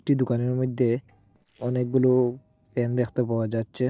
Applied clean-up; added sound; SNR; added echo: neural separator model SepFormer DNS4.